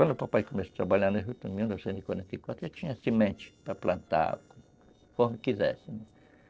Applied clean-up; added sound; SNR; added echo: neural separator model SepFormer DNS4.